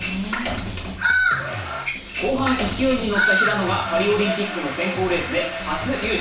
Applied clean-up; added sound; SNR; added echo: none; Drum kit; 14 dB; reverberation time 0.3 s.